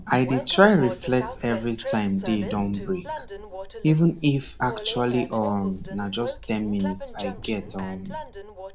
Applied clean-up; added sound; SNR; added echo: none; Train; 12 dB; none.